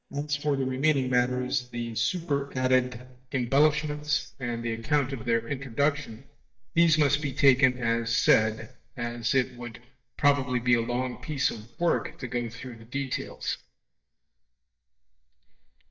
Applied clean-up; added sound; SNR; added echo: neural mask model DeepFilterNet 3.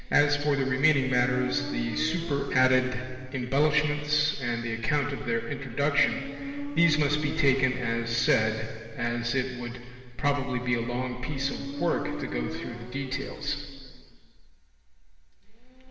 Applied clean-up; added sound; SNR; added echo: none; Motorcycle; 12 dB; reverberation time 2.1 s.